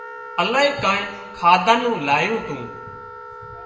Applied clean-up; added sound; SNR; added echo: none; Wind instrument, woodwind instrument; 15 dB; reverberation time 1.0 s.